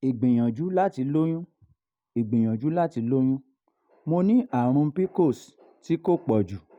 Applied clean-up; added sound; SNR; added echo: none; none; none; none.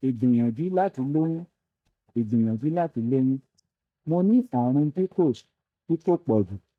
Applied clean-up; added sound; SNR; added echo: neural mask model DeepFilterNet 3.